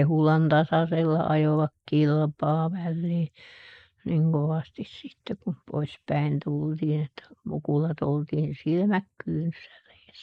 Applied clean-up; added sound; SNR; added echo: neural mask model Resemble Enhance denoiser.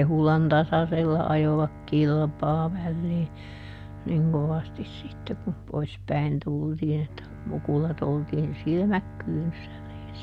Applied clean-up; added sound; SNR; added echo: none; Bowed string instrument; 19 dB; none.